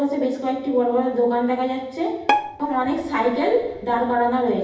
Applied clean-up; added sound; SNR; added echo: none; Bowed string instrument; 6 dB; reverberation time 0.9 s.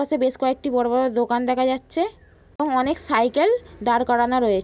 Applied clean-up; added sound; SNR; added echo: none; none; none; none.